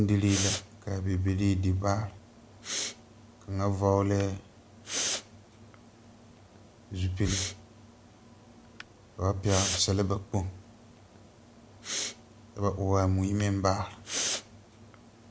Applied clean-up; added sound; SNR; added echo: none; Respiratory sounds; 9 dB; none.